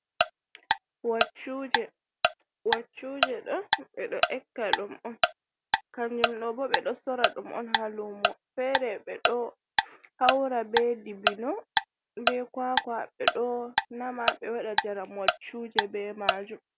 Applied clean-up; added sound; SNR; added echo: none; Tick-tock; -1 dB; none.